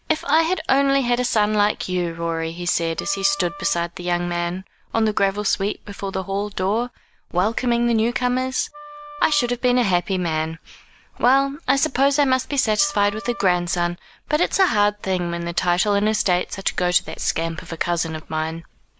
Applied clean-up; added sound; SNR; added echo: none; Wind instrument, woodwind instrument; 17 dB; none.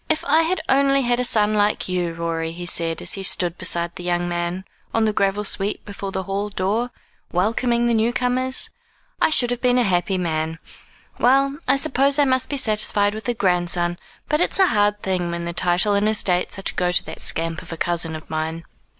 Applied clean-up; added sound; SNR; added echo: none; none; none; none.